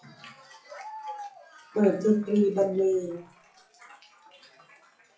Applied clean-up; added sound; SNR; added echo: classical method WPE with log-MMSE.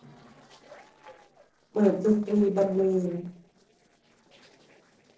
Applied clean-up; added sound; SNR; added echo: neural separator model SepFormer DNS4.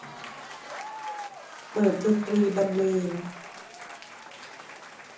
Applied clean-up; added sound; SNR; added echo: none; Applause / Crowd / Cheering; 12 dB; reverberation time 0.7 s.